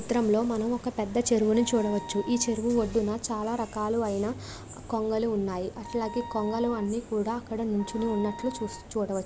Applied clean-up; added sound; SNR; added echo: none; Wind instrument, woodwind instrument; 14 dB; none.